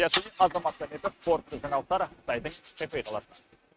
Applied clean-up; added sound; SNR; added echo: neural mask model RNNoise.